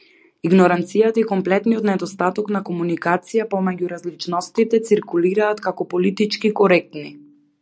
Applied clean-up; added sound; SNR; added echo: none; none; none; none.